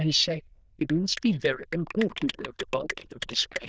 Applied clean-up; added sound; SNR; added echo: neural diffusion model UNIVERSE++.